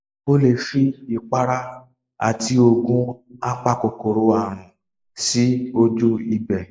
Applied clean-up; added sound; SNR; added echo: neural mask model Resemble Enhance denoiser.